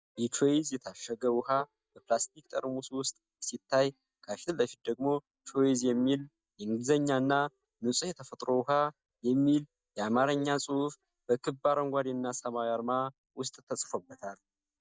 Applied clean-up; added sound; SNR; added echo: neural mask model DeepFilterNet 3.